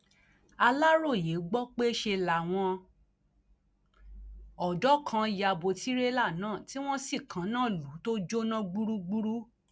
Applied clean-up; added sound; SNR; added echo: none; none; none; none.